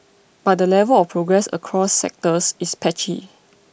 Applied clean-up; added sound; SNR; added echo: none; none; none; none.